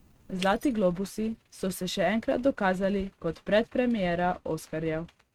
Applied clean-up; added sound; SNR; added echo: neural mask model RNNoise.